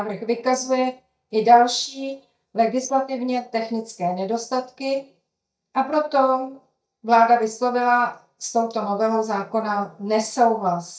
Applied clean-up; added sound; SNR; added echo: neural mask model DeepFilterNet 3.